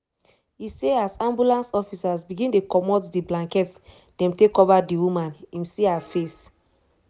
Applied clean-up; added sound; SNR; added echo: none; none; none; none.